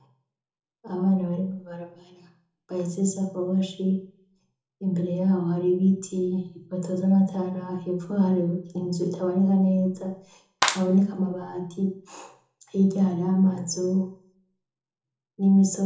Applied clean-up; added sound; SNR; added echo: none; Clapping; 6 dB; reverberation time 0.6 s.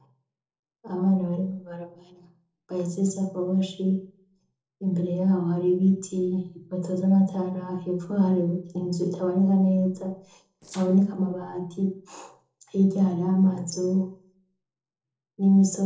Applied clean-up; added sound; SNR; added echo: neural separator model SepFormer DNS4.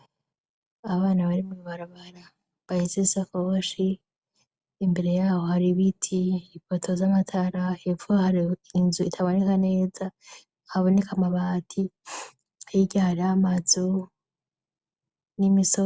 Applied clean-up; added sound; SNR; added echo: none; none; none; none.